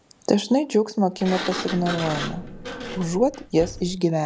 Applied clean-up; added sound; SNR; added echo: none; Sliding door; 11 dB; none.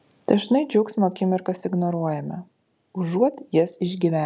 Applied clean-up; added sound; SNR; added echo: none; none; none; none.